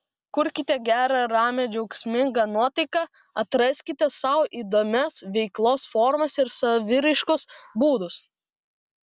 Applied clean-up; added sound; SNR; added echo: none; none; none; none.